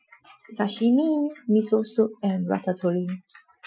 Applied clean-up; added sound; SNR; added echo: classical method Wiener filter.